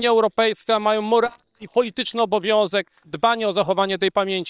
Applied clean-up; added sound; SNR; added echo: neural separator model SepFormer WHAM!.